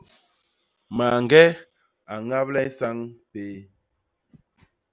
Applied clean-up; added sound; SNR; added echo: none; none; none; none.